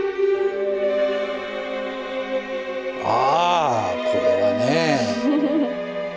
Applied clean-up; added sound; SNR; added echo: none; none; none; none.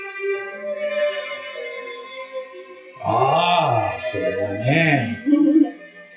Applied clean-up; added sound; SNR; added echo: classical method WPE with log-MMSE.